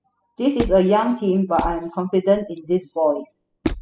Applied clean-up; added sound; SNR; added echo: classical method spectral subtraction.